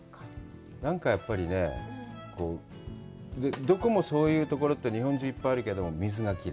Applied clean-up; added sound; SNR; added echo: none; Snare drum; 19 dB; none.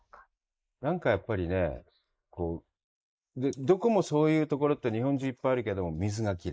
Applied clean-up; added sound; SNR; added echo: neural mask model Resemble Enhance denoiser.